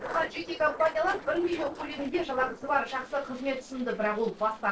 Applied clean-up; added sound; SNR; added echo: neural separator model SepFormer DNS4.